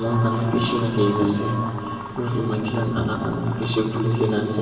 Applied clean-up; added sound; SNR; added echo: none; Liquid; 18 dB; reverberation time 2.8 s.